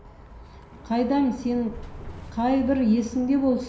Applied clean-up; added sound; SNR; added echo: none; Bus; 16 dB; reverberation time 0.5 s.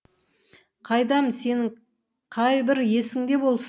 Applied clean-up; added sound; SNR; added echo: none; none; none; none.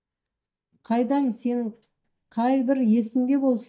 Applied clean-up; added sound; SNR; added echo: neural mask model DeepFilterNet 3.